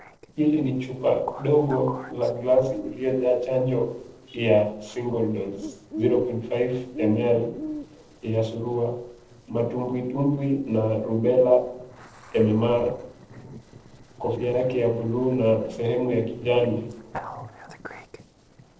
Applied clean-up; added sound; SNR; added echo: neural separator model SepFormer DNS4.